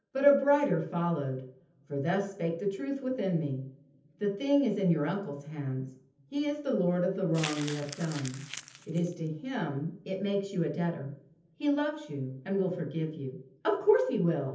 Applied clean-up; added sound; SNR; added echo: none; Crumpling, crinkling; 13 dB; reverberation time 0.7 s.